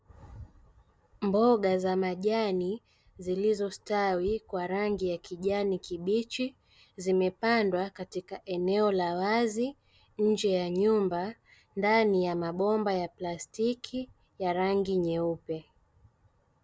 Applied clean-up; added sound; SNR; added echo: none; none; none; none.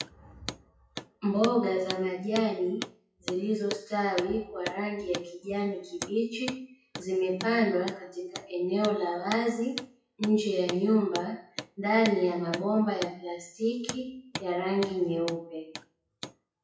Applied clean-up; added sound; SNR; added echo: classical method WPE with log-MMSE.